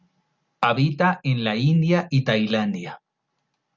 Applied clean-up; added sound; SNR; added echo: none; none; none; none.